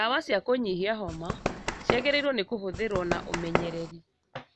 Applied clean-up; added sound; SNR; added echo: none; Run; 2 dB; none.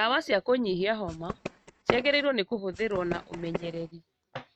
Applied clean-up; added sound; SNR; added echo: neural mask model RNNoise.